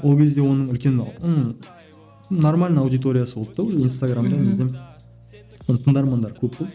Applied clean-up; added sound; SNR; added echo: none; none; none; none.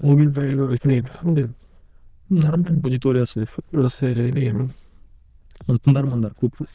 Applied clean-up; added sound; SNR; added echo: neural diffusion model UNIVERSE++.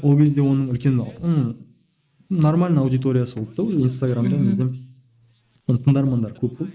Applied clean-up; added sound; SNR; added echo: neural mask model Resemble Enhance denoiser.